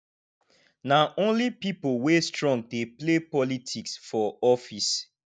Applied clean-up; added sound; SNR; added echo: none; none; none; none.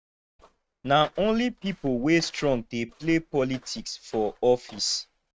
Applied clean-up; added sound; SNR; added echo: neural mask model RNNoise.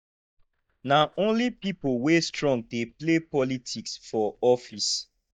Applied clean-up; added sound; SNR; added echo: neural mask model DeepFilterNet 3.